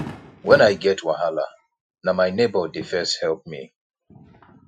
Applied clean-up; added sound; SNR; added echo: classical method Wiener filter.